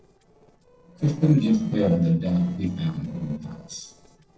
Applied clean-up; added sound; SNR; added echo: neural separator model SepFormer DNS4.